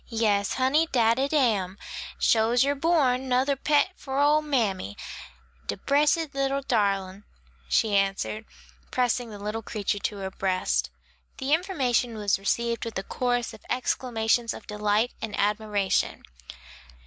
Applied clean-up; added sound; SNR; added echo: none; none; none; none.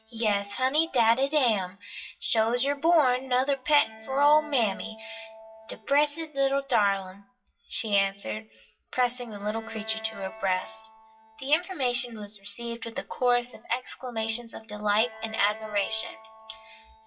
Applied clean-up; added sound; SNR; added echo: classical method WPE with log-MMSE.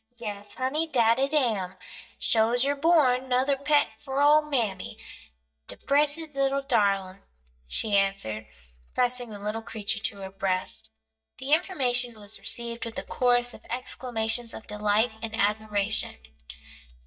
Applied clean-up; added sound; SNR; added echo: neural mask model DeepFilterNet 3.